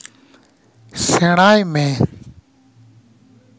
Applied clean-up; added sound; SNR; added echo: none; none; none; none.